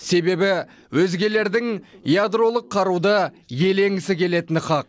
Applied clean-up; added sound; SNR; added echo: none; none; none; none.